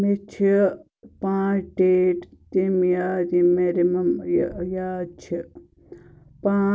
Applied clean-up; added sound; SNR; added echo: none; none; none; none.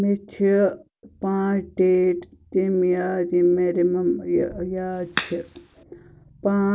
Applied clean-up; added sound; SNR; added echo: none; Crack; 9 dB; none.